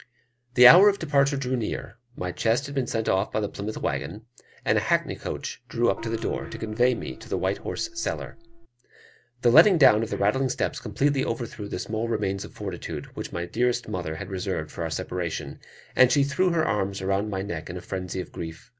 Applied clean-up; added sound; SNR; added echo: none; Gong; 14 dB; none.